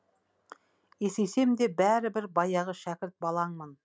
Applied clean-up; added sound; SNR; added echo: none; none; none; none.